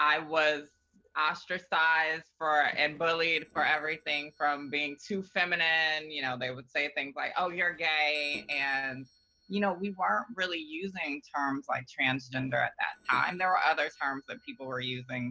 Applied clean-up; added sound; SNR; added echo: neural separator model SepFormer DNS4.